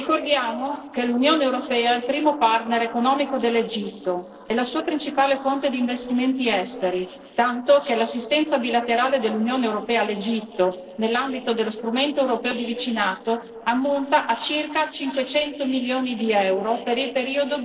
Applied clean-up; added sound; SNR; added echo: neural separator model SepFormer DNS4.